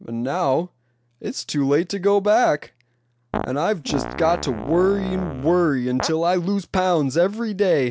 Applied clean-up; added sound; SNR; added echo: none; Fart; 9 dB; none.